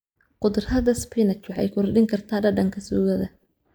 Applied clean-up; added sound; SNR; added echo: neural mask model Resemble Enhance denoiser.